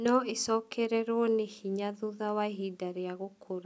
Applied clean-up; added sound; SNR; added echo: none; none; none; none.